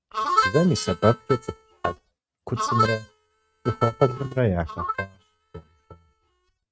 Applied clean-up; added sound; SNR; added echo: neural mask model RNNoise.